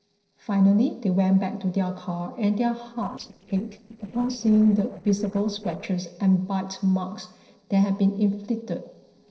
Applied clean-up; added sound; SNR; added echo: neural separator model SepFormer DNS4.